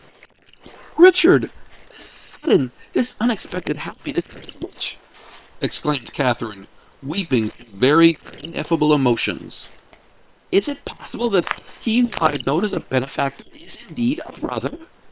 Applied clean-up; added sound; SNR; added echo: neural separator model SepFormer WHAM!.